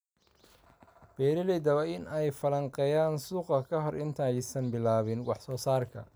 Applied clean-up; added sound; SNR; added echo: none; none; none; none.